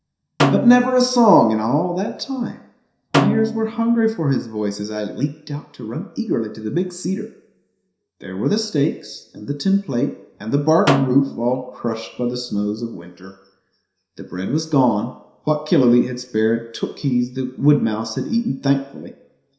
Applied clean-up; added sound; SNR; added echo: none; Snare drum; 5 dB; reverberation time 0.7 s.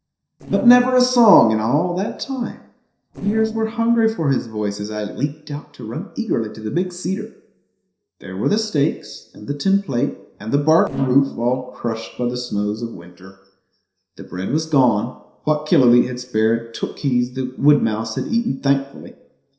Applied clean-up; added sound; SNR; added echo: neural separator model SepFormer DNS4.